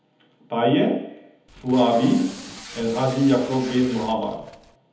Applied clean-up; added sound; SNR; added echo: none; Packing tape, duct tape; 17 dB; reverberation time 1.3 s.